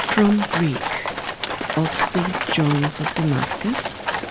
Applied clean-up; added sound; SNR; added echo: none; Livestock, farm animals, working animals; 3 dB; none.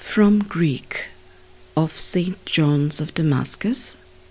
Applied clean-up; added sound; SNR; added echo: none; none; none; none.